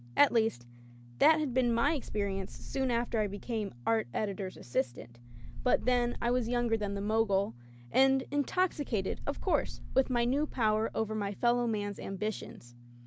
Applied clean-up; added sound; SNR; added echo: none; Wind; 6 dB; none.